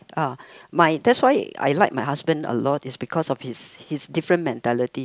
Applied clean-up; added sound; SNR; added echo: none; none; none; none.